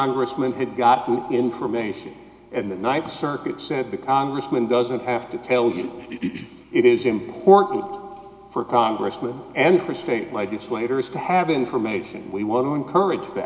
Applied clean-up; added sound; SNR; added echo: none; none; none; none.